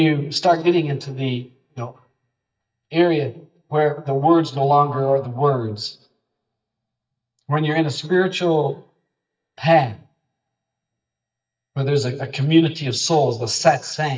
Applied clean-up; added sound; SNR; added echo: neural mask model DeepFilterNet 3.